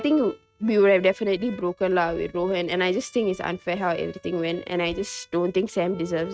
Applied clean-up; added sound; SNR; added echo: neural mask model RNNoise.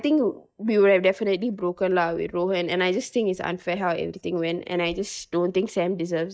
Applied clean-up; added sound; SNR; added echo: neural mask model DeepFilterNet 3.